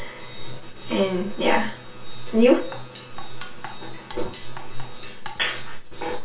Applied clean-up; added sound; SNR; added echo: none; Drum kit; 19 dB; reverberation time 0.2 s.